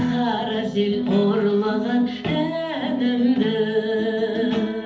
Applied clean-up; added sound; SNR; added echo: none; Electric guitar / Strum; 20 dB; reverberation time 0.8 s.